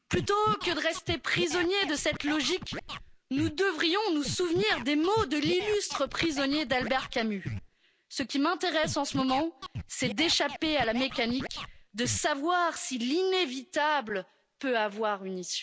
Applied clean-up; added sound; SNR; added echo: none; Scratching (performance technique); 11 dB; none.